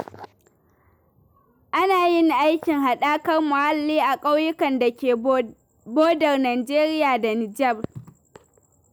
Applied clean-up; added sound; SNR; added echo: none; none; none; none.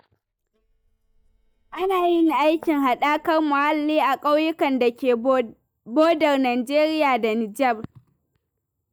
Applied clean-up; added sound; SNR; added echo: neural mask model DeepFilterNet 3.